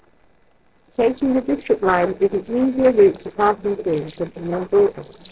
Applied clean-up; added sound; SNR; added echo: neural separator model SepFormer DNS4.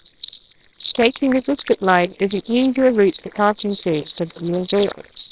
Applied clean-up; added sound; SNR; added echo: neural separator model SepFormer WHAMR!.